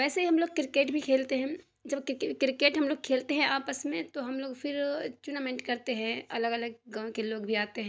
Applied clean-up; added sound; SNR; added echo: none; none; none; none.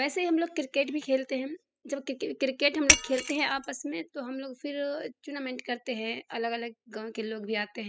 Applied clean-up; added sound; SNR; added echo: classical method spectral subtraction.